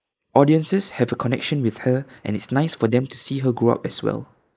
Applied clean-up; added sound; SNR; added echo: neural mask model Resemble Enhance denoiser.